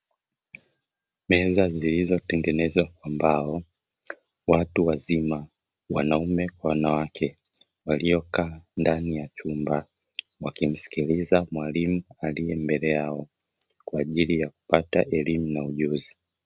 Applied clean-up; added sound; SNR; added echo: none; none; none; none.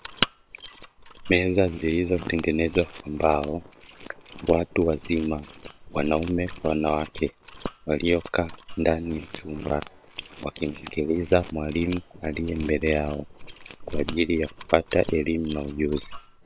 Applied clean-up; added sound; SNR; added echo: neural separator model SepFormer WHAM!.